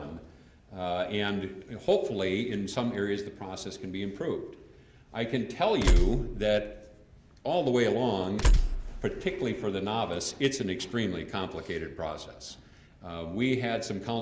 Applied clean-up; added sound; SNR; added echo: none; Tools; -3 dB; none.